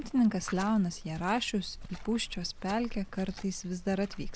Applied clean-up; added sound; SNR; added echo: none; none; none; none.